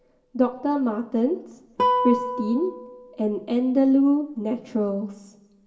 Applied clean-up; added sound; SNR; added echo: none; Guitar; 7 dB; reverberation time 0.8 s.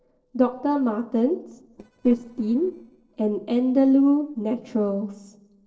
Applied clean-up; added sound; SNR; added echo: neural separator model SepFormer DNS4.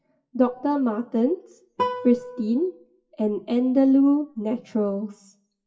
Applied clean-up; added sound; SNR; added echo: classical method WPE with log-MMSE.